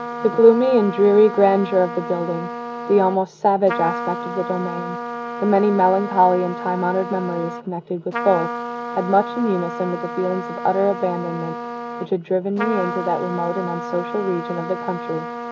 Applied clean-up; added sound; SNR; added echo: none; Trumpet; 8 dB; none.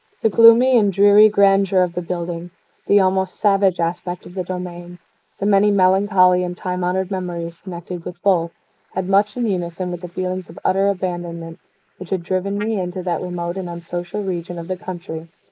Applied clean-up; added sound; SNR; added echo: neural mask model Resemble Enhance denoiser.